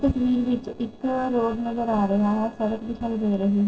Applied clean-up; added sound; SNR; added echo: neural separator model SepFormer DNS4.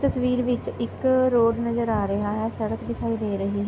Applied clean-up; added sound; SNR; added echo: none; none; none; none.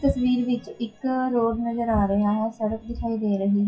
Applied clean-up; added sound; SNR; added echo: classical method WPE with log-MMSE.